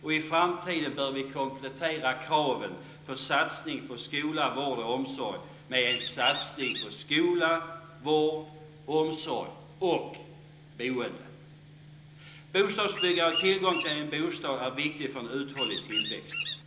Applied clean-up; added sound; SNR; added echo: none; Bird vocalization, bird call, bird song; 3 dB; reverberation time 0.8 s.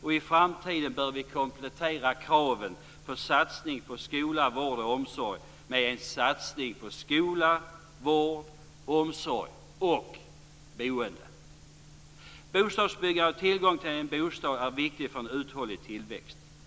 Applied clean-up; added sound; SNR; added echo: none; none; none; none.